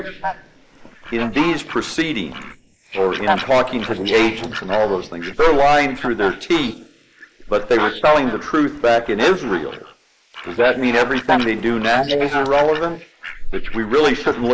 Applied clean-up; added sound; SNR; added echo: neural mask model Resemble Enhance denoiser.